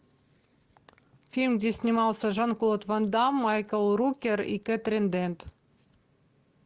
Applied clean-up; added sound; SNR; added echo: none; none; none; none.